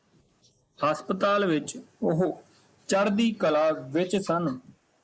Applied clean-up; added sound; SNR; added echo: neural mask model Resemble Enhance denoiser.